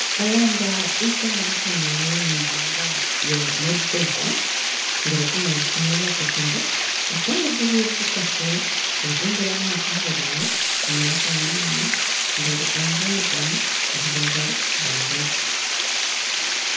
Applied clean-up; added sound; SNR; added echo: none; Water; -5 dB; reverberation time 0.6 s.